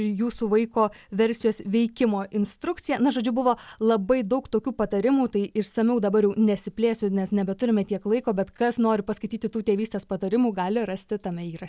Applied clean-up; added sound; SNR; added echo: none; none; none; none.